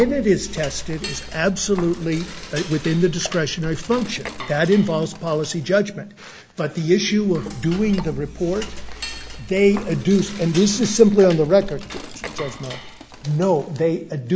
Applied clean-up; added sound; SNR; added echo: none; Cutlery, silverware / Dishes, pots, and pans; 13 dB; none.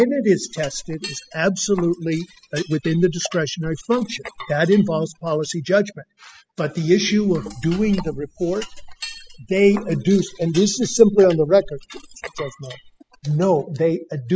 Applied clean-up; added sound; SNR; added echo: classical method spectral subtraction.